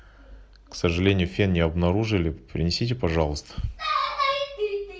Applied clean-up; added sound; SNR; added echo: none; none; none; none.